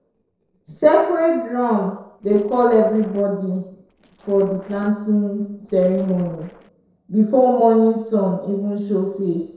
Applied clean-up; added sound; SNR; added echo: neural separator model SepFormer DNS4.